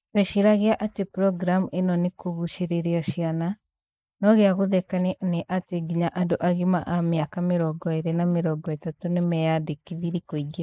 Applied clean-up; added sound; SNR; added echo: neural mask model Resemble Enhance denoiser.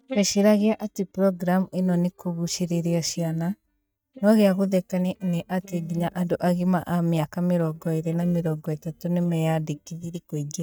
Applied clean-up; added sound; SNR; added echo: neural mask model DeepFilterNet 3.